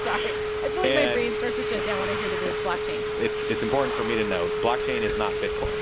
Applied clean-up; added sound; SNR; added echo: none; Telephone; -1 dB; none.